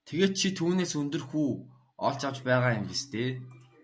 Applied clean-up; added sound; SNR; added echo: none; none; none; none.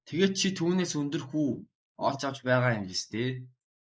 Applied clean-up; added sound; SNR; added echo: neural mask model Resemble Enhance denoiser.